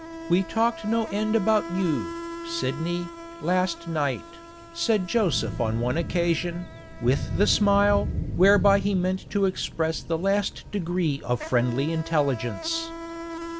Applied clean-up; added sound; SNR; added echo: none; Insect + Thunder / Rain; 9 dB; none.